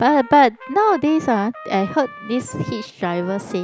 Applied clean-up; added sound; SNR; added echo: none; Trumpet; 18 dB; none.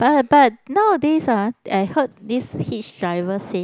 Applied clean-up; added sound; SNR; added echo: none; none; none; none.